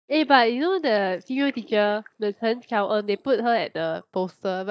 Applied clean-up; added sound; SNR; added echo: neural mask model DeepFilterNet 3.